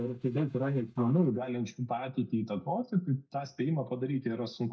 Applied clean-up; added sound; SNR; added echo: neural mask model DeepFilterNet 3.